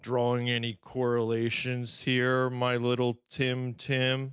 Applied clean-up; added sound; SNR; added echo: none; none; none; none.